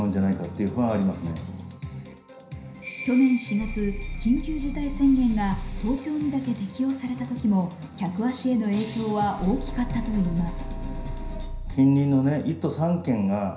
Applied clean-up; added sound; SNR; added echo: none; Idling / Car; 6 dB; reverberation time 0.5 s.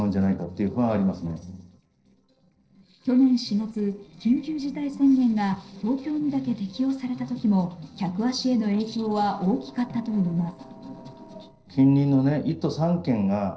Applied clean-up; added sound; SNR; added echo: neural separator model SepFormer DNS4.